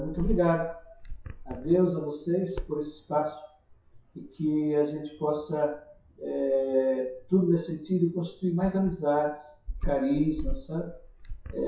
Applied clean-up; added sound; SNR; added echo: classical method WPE with log-MMSE.